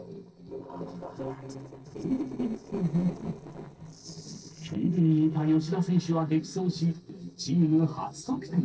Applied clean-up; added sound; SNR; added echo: neural separator model SepFormer DNS4.